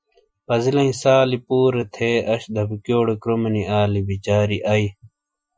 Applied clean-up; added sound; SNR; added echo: classical method Wiener filter.